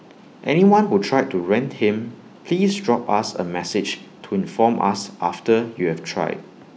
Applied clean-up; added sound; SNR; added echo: none; none; none; none.